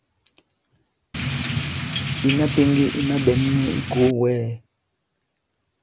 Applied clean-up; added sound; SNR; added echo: none; Drip / Rain; 2 dB; none.